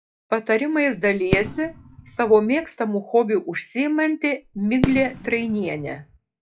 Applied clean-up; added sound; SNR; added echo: classical method log-MMSE.